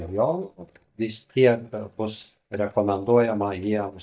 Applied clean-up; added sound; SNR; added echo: neural mask model DeepFilterNet 3.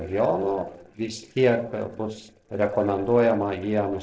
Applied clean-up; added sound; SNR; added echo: neural separator model SepFormer DNS4.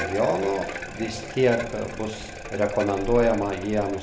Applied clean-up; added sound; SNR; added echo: none; Bicycle; 11 dB; reverberation time 0.6 s.